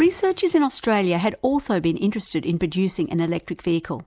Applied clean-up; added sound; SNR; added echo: none; none; none; none.